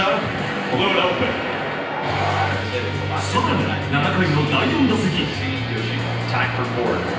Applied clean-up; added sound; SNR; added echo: none; Trumpet; 16 dB; reverberation time 0.9 s.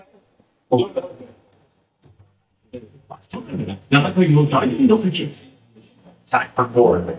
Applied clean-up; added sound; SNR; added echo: neural mask model DeepFilterNet 3.